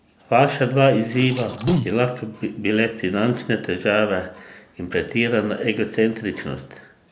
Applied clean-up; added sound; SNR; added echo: none; Liquid; 3 dB; none.